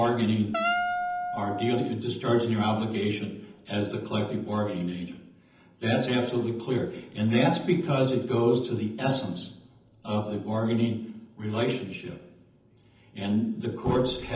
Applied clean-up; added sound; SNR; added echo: none; Wind instrument, woodwind instrument; 3 dB; reverberation time 0.8 s.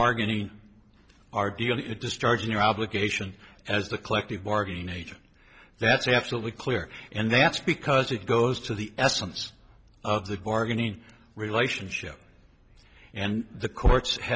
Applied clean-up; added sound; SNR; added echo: none; none; none; none.